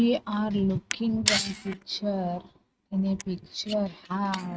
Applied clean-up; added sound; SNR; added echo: neural mask model RNNoise.